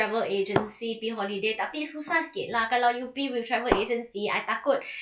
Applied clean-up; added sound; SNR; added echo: classical method log-MMSE.